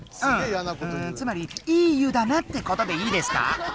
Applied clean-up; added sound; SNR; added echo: none; Fire; 17 dB; none.